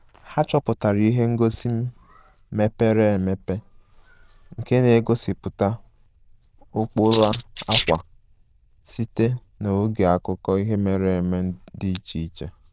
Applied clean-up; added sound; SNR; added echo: neural diffusion model UNIVERSE++.